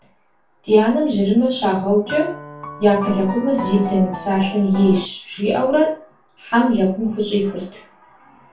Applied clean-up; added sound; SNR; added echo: none; Piano; 11 dB; reverberation time 0.3 s.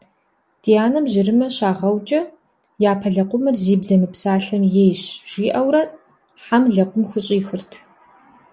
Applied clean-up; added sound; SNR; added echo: none; none; none; none.